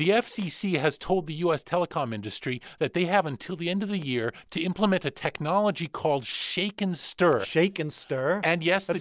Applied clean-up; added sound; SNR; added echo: none; none; none; none.